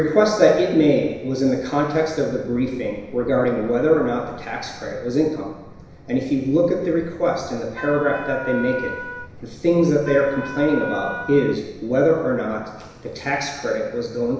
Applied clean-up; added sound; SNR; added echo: none; Wind instrument, woodwind instrument; 11 dB; reverberation time 1.0 s.